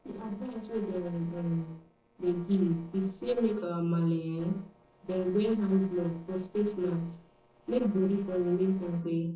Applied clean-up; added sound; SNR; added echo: neural separator model SepFormer DNS4.